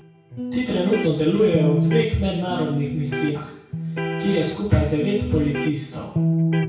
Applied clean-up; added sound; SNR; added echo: none; Electric guitar; 3 dB; reverberation time 0.6 s.